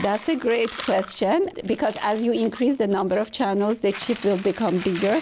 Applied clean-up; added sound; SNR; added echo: none; Coin (dropping); 16 dB; none.